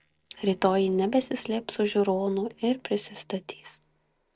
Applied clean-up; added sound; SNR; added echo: neural separator model SepFormer DNS4.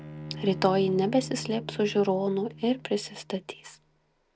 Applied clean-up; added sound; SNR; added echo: none; Bowed string instrument; 13 dB; none.